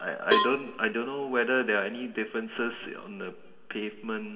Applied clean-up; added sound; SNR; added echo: none; Cowbell; 2 dB; reverberation time 1.4 s.